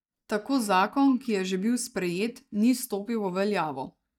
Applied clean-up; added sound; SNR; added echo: neural mask model DeepFilterNet 3.